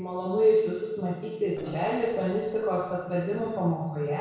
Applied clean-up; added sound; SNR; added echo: neural separator model SepFormer DNS4.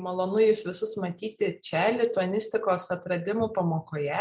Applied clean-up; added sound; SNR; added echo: none; none; none; none.